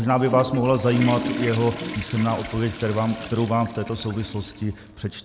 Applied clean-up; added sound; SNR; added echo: none; Toilet flush / Water; 10 dB; none.